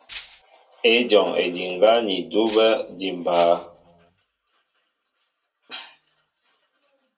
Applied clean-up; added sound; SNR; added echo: none; Rattle (instrument); 16 dB; reverberation time 0.2 s.